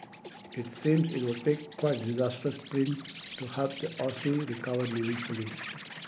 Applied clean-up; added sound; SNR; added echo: none; Insect; 13 dB; none.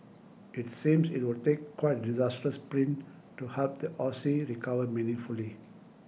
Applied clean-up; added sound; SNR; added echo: none; none; none; none.